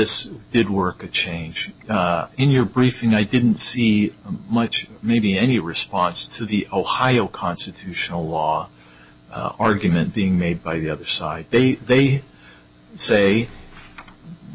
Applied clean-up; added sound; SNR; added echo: none; none; none; none.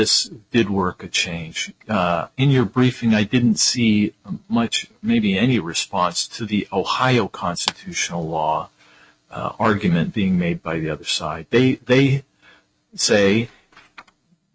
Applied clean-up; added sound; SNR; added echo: neural mask model RNNoise.